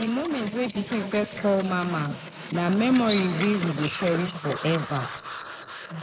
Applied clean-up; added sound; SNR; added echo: neural mask model Resemble Enhance denoiser.